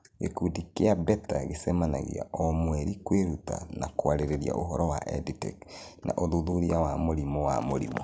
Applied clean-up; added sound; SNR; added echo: none; none; none; none.